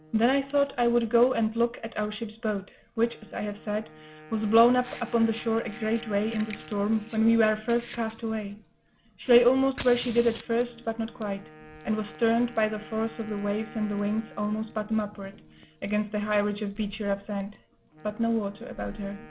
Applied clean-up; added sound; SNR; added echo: none; Fire + Wind instrument, woodwind instrument; 18 dB; none.